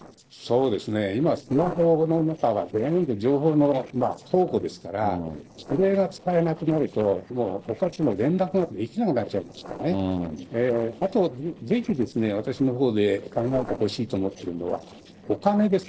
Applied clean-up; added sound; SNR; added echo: neural separator model SepFormer DNS4.